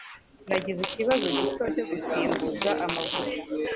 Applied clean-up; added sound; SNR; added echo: none; Fart; 6 dB; none.